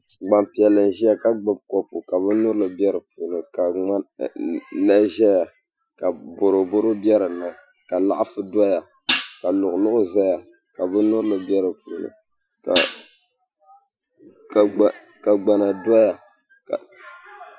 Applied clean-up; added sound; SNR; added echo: classical method Wiener filter.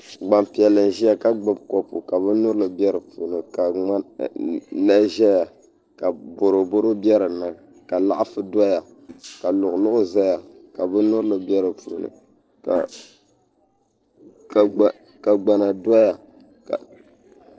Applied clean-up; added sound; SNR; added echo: neural separator model SepFormer DNS4.